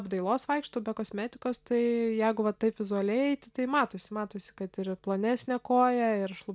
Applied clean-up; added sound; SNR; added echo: none; none; none; none.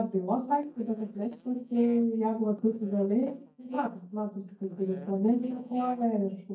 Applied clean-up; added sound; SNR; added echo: neural mask model DeepFilterNet 3.